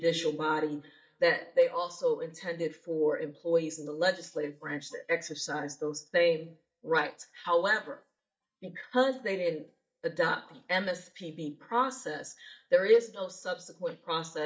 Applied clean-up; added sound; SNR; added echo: neural mask model DeepFilterNet 3.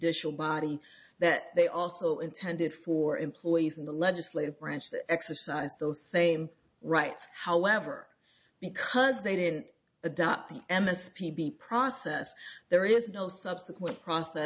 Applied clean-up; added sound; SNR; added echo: none; none; none; none.